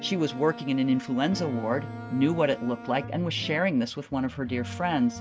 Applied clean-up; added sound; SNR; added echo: none; Bowed string instrument; 16 dB; none.